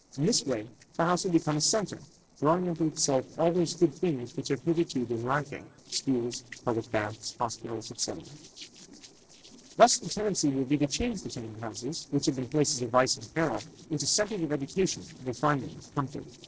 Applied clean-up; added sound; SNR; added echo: neural separator model SepFormer DNS4.